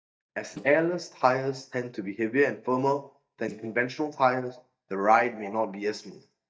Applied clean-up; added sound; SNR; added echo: neural mask model DeepFilterNet 3.